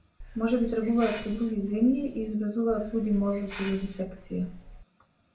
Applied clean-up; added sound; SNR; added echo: none; Hiss; 14 dB; reverberation time 0.4 s.